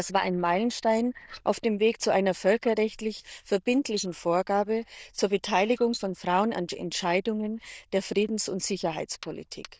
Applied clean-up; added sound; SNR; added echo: neural diffusion model UNIVERSE++.